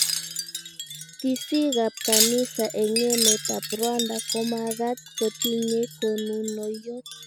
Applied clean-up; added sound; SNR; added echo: none; Wind chime; 2 dB; none.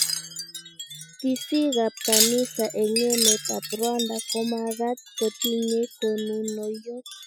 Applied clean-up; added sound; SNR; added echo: classical method Wiener filter.